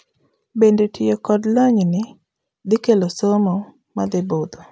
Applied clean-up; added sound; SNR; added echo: none; none; none; none.